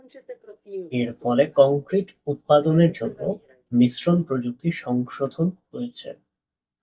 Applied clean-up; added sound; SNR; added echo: neural mask model DeepFilterNet 3.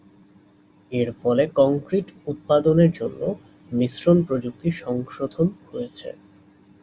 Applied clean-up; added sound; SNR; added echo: none; none; none; none.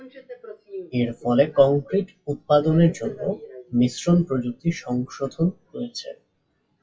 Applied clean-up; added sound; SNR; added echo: classical method WPE with log-MMSE.